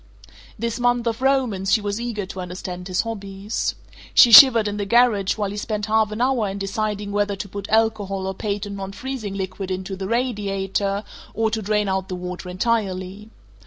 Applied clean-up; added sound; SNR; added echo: none; none; none; none.